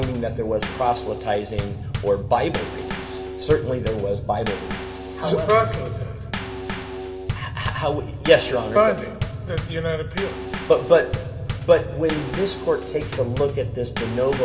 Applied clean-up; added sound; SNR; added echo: none; Bass drum / Snare drum / Drum kit; 6 dB; reverberation time 1.8 s.